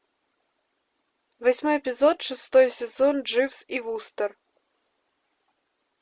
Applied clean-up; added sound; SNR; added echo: none; none; none; none.